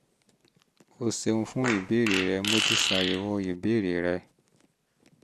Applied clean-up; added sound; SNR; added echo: none; Fart; 1 dB; none.